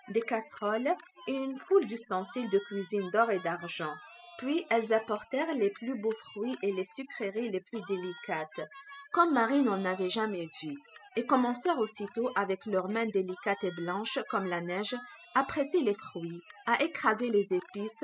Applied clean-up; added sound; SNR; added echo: classical method spectral subtraction.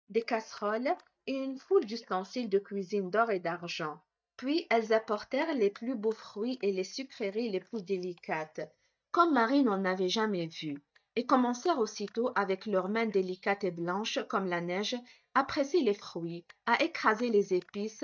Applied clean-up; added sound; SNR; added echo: neural mask model DeepFilterNet 3.